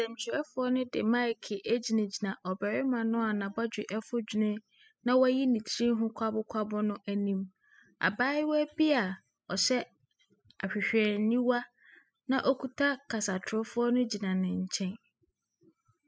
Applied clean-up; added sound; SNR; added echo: classical method spectral subtraction.